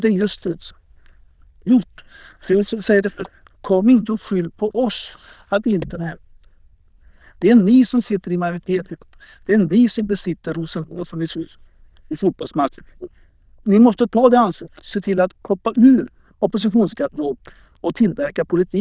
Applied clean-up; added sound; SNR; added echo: neural diffusion model UNIVERSE++.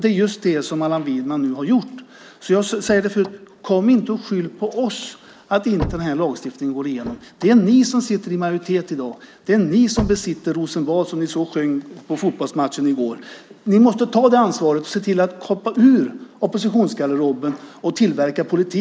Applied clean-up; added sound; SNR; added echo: none; Slam / Car; 16 dB; none.